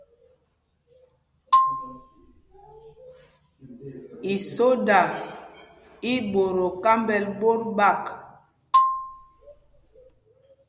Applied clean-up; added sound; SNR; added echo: none; Marimba, xylophone; -2 dB; none.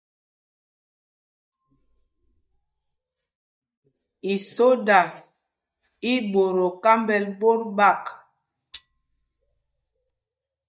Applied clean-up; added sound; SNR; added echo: neural mask model DeepFilterNet 3.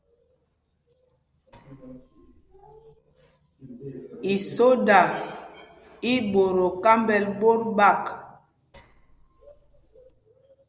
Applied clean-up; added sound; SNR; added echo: neural separator model SepFormer DNS4.